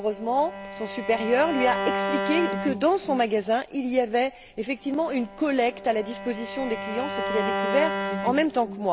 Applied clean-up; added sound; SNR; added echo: none; Bowed string instrument; 6 dB; none.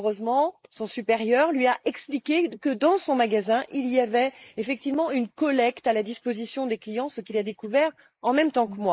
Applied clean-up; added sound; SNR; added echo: neural mask model Resemble Enhance denoiser.